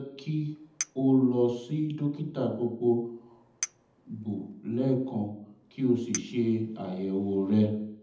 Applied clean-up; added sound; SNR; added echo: none; Chink, clink; 15 dB; reverberation time 0.8 s.